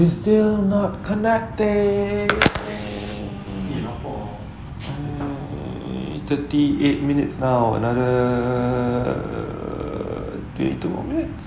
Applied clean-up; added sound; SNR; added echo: none; none; none; none.